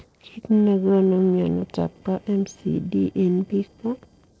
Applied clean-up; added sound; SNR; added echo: neural separator model SepFormer DNS4.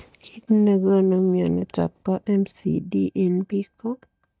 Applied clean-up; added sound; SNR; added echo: neural mask model DeepFilterNet 3.